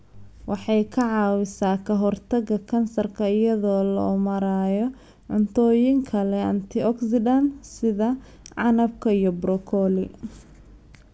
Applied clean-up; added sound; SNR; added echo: none; none; none; none.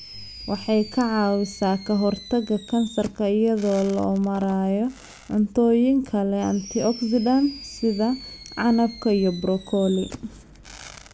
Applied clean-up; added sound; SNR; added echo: none; Fireworks; 19 dB; none.